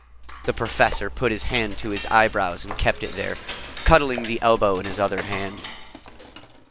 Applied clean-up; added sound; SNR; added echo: none; Cutlery, silverware / Dishes, pots, and pans; 10 dB; none.